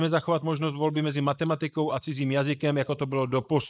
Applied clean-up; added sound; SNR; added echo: neural mask model Resemble Enhance denoiser.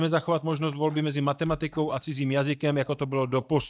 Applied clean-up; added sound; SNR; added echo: neural mask model DeepFilterNet 3.